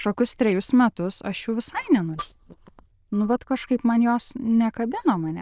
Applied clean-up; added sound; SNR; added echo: neural diffusion model UNIVERSE++.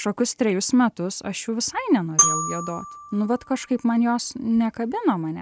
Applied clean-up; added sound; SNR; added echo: none; Glockenspiel; 4 dB; none.